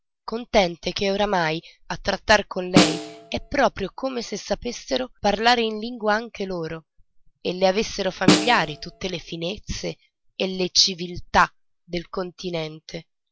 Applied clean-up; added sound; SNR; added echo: none; Snare drum; 1 dB; none.